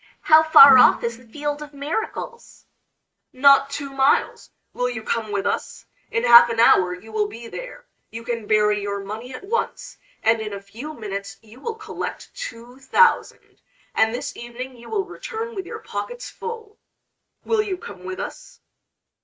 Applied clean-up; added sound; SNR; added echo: neural mask model RNNoise.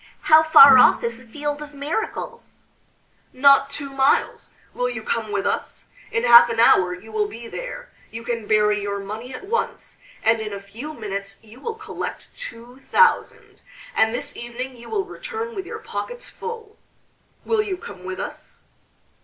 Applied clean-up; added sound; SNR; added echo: none; Bowed string instrument; 15 dB; none.